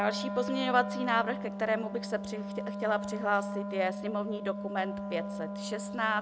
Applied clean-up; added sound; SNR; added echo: none; Wind instrument, woodwind instrument; 5 dB; none.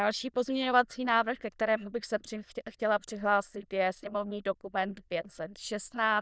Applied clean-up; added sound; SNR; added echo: neural diffusion model UNIVERSE++.